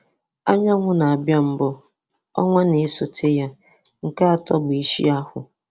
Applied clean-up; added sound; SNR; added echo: none; none; none; none.